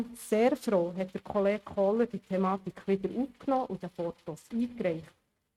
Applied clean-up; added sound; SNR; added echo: neural mask model RNNoise.